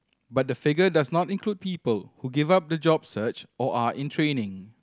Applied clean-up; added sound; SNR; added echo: none; none; none; none.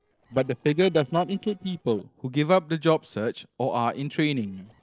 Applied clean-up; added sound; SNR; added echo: neural separator model SepFormer DNS4.